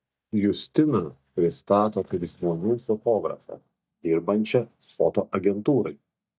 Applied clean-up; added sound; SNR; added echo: neural mask model DeepFilterNet 3.